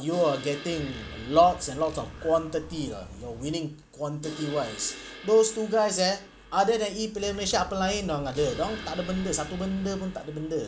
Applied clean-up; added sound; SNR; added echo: none; Crash cymbal + Bird; 15 dB; none.